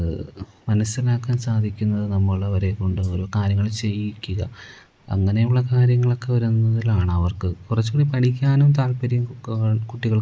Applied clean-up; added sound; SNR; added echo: neural mask model Resemble Enhance denoiser.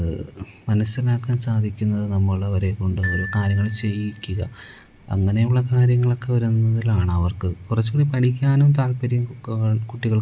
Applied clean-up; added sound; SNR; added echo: none; Glockenspiel; 14 dB; none.